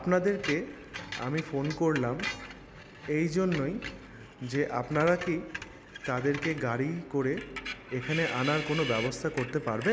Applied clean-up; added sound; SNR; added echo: none; Screech; 10 dB; none.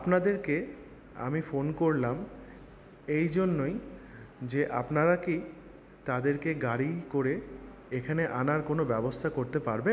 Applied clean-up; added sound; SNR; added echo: none; none; none; none.